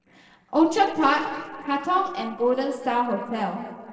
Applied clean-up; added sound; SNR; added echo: neural separator model SepFormer DNS4.